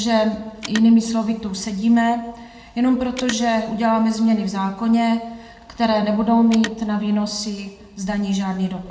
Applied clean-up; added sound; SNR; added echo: none; Telephone; 20 dB; reverberation time 0.8 s.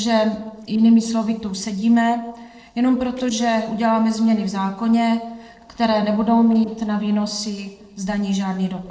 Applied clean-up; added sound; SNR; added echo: neural separator model SepFormer DNS4.